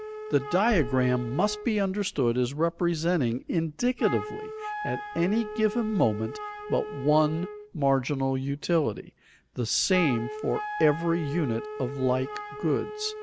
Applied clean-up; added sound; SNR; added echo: none; Wind instrument, woodwind instrument; 11 dB; none.